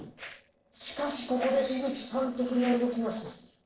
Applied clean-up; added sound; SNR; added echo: neural separator model SepFormer DNS4.